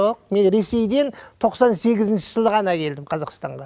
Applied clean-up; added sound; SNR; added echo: none; none; none; none.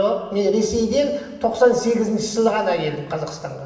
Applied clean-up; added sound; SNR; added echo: none; none; none; reverberation time 1.2 s.